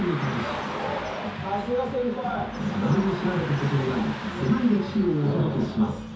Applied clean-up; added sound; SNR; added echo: none; Car passing by / Traffic noise, roadway noise; 11 dB; reverberation time 0.6 s.